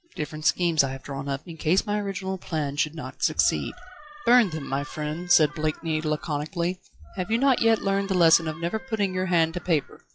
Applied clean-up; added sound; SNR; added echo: classical method log-MMSE.